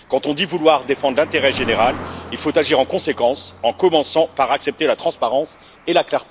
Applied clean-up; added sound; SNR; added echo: none; Cricket; 16 dB; none.